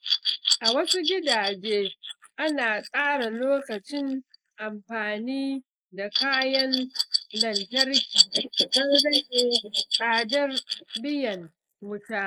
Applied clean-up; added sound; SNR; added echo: neural mask model Resemble Enhance denoiser.